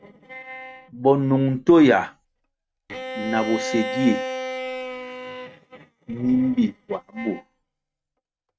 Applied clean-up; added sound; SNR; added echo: neural mask model RNNoise.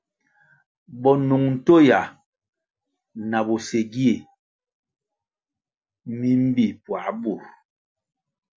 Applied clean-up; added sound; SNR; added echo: none; none; none; none.